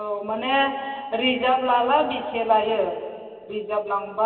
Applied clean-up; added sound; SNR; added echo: none; none; none; reverberation time 2.6 s.